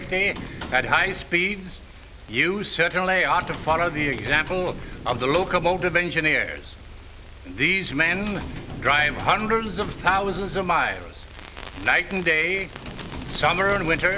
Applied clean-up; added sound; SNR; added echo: none; Computer keyboard; 14 dB; none.